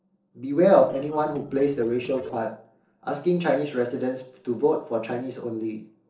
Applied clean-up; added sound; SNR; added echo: neural separator model SepFormer DNS4.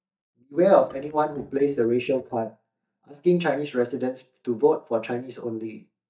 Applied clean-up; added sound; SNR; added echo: neural mask model DeepFilterNet 3.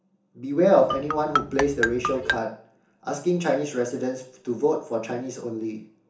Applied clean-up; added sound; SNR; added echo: none; Marimba, xylophone; 2 dB; reverberation time 0.7 s.